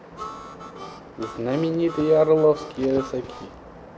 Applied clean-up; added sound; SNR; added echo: none; Harmonica; 16 dB; none.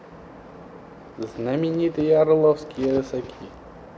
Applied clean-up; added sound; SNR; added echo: none; none; none; none.